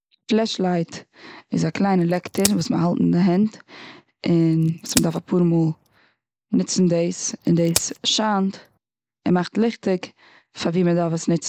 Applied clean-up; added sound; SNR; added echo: neural mask model Resemble Enhance denoiser.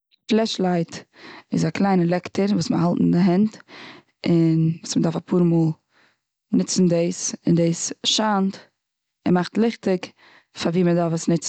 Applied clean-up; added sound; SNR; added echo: none; none; none; none.